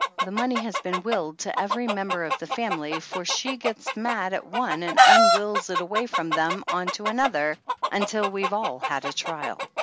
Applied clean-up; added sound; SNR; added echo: none; Chicken, rooster; -2 dB; none.